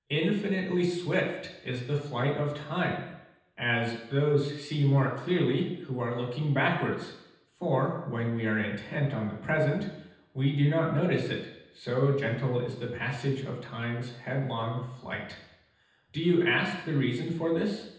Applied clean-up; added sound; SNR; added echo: none; none; none; reverberation time 0.9 s.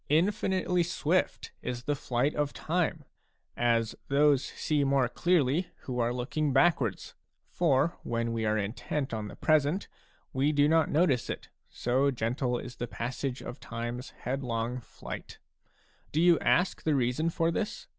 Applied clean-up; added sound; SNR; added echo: none; none; none; none.